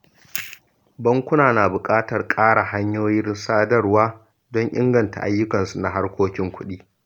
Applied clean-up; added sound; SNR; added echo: none; none; none; none.